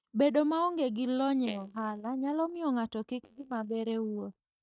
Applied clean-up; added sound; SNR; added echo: neural mask model DeepFilterNet 3.